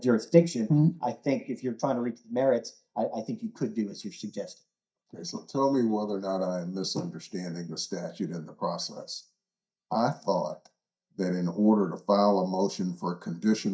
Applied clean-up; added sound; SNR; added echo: neural mask model DeepFilterNet 3.